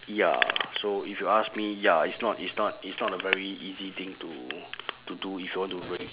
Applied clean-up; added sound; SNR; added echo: none; none; none; none.